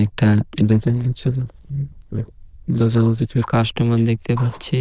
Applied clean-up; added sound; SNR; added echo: neural diffusion model UNIVERSE++.